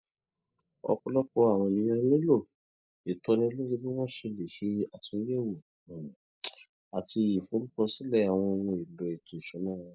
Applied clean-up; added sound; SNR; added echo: neural mask model Resemble Enhance denoiser.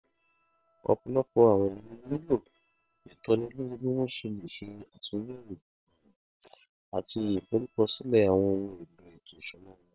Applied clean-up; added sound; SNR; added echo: neural separator model SepFormer WHAM!.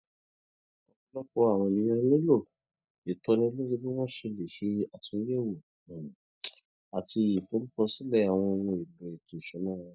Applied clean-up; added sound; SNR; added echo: neural mask model DeepFilterNet 3.